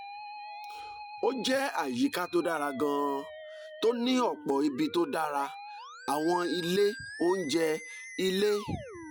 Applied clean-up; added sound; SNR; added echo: classical method Wiener filter.